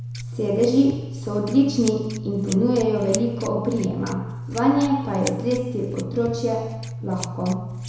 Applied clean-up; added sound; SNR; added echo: none; Scissors; 9 dB; reverberation time 1.0 s.